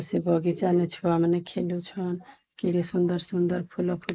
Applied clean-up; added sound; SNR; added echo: neural mask model Resemble Enhance denoiser.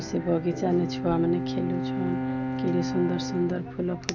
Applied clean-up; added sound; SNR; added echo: none; Bowed string instrument; 3 dB; none.